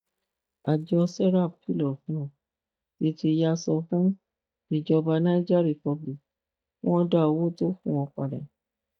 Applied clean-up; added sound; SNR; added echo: neural mask model DeepFilterNet 3.